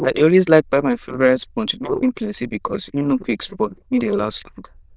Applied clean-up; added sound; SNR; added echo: neural diffusion model UNIVERSE++.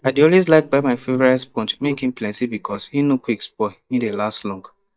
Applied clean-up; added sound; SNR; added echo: neural mask model DeepFilterNet 3.